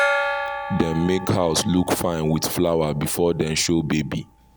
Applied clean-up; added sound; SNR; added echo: none; Gong; 7 dB; none.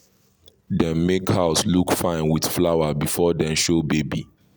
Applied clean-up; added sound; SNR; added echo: none; none; none; none.